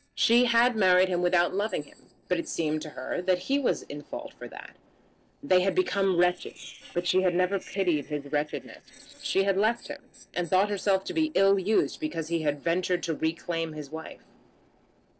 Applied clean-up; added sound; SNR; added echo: neural separator model SepFormer DNS4.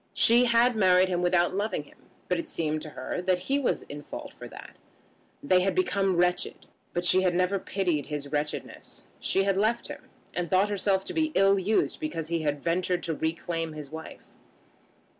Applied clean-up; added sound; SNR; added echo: none; none; none; none.